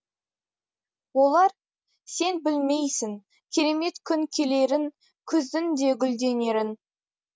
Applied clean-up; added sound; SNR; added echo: none; none; none; none.